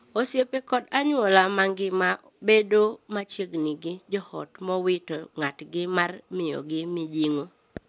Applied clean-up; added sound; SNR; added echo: none; none; none; none.